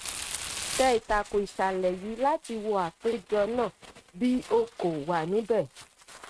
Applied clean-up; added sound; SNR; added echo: neural mask model RNNoise.